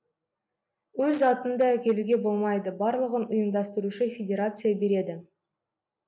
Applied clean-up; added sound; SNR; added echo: none; none; none; none.